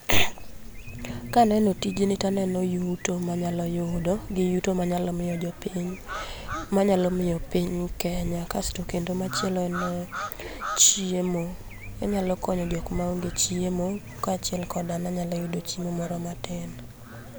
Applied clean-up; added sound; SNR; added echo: none; none; none; none.